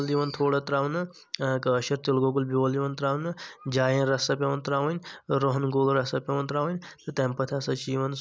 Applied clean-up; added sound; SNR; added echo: none; none; none; none.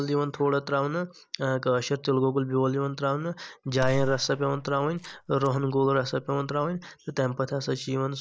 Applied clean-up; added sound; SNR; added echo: neural mask model DeepFilterNet 3.